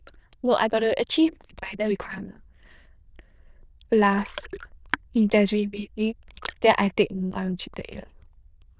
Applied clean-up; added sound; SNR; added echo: neural diffusion model UNIVERSE++.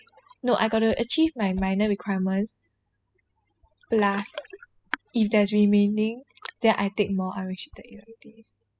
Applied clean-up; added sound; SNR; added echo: classical method spectral subtraction.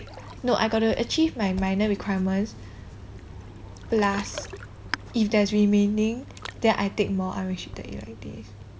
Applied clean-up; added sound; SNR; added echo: none; Ocean; 16 dB; none.